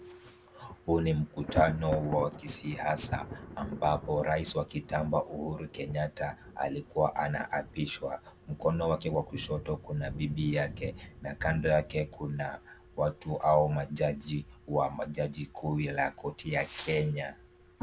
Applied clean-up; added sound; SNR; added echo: none; Thunder; 13 dB; none.